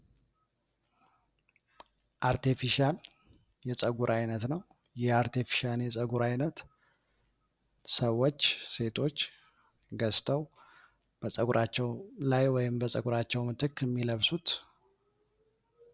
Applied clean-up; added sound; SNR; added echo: none; none; none; none.